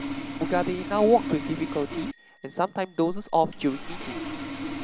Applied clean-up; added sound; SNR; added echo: none; Sawing + Bell; 5 dB; none.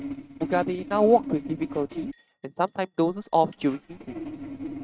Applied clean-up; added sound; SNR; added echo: neural mask model RNNoise.